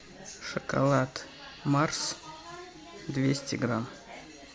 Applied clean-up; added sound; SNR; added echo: none; none; none; none.